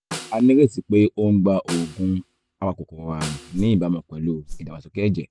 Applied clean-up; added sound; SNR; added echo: none; Whoosh, swoosh, swish + Snare drum; 16 dB; none.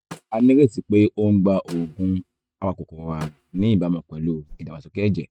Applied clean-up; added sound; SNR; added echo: neural mask model RNNoise.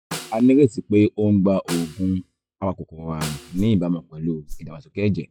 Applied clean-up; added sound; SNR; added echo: classical method log-MMSE.